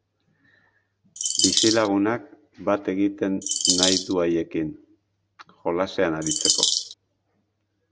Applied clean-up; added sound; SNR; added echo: none; Bird vocalization, bird call, bird song; -4 dB; none.